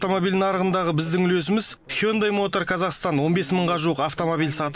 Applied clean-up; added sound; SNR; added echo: none; none; none; none.